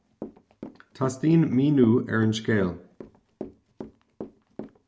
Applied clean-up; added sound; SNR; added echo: none; Walk, footsteps / Run; 16 dB; none.